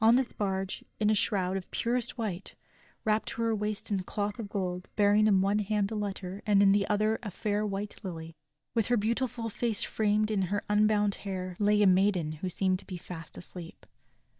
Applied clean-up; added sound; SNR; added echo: neural mask model DeepFilterNet 3.